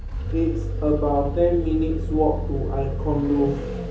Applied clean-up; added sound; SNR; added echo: none; Vehicle; 3 dB; reverberation time 1.2 s.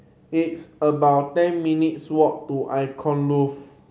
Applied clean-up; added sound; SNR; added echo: none; none; none; none.